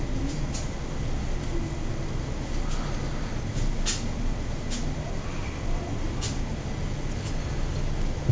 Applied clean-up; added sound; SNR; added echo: none; none; none; none.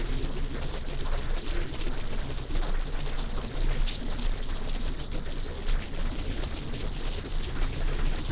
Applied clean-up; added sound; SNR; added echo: neural separator model SepFormer DNS4.